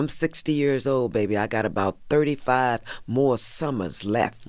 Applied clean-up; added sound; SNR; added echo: none; none; none; none.